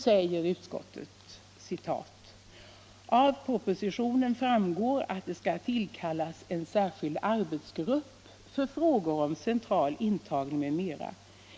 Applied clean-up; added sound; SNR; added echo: none; none; none; none.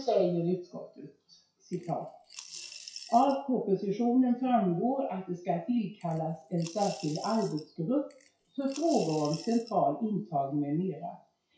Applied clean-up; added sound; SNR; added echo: classical method WPE with log-MMSE.